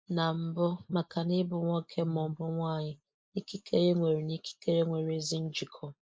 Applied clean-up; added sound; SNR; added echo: neural mask model Resemble Enhance denoiser.